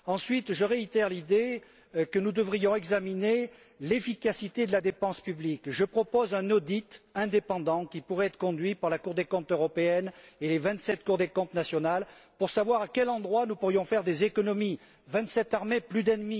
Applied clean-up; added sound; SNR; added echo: none; none; none; none.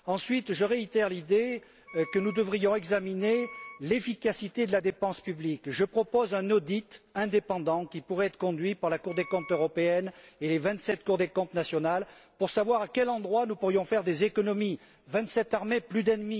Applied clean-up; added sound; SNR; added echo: none; Wind instrument, woodwind instrument; 18 dB; none.